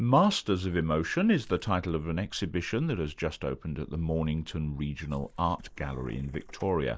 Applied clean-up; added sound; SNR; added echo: neural mask model Resemble Enhance denoiser.